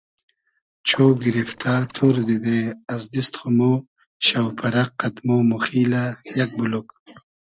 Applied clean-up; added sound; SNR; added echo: neural separator model SepFormer DNS4.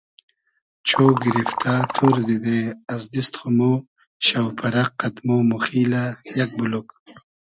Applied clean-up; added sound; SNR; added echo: none; Liquid; 4 dB; none.